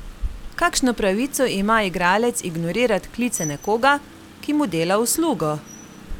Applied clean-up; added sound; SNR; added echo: none; Rain; 15 dB; none.